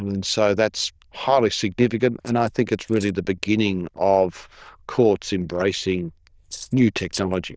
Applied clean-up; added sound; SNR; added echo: neural diffusion model UNIVERSE++.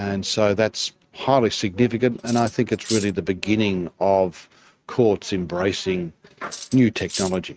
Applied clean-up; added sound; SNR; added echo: neural mask model RNNoise.